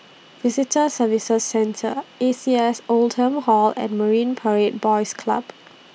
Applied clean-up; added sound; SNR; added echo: none; none; none; none.